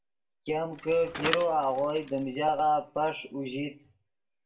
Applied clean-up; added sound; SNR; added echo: none; Bicycle; 9 dB; reverberation time 0.3 s.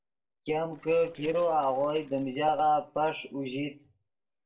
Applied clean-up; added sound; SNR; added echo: neural separator model SepFormer DNS4.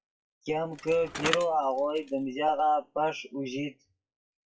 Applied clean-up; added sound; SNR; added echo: classical method WPE with log-MMSE.